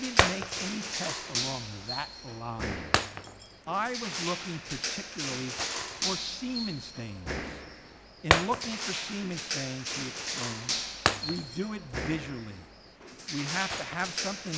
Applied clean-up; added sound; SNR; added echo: none; Crushing + Shatter; -3 dB; none.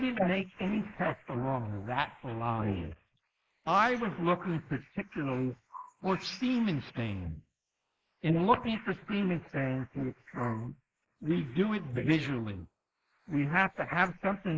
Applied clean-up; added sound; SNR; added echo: neural mask model Resemble Enhance denoiser.